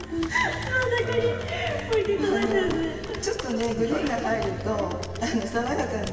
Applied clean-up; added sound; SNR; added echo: none; Computer keyboard; 15 dB; reverberation time 2.6 s.